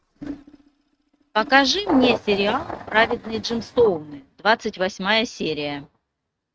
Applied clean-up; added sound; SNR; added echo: neural mask model RNNoise.